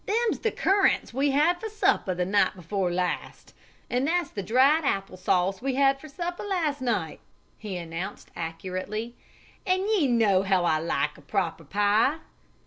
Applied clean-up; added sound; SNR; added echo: none; none; none; none.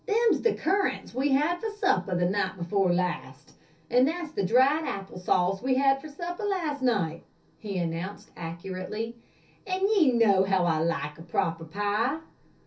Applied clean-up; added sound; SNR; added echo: none; none; none; reverberation time 0.3 s.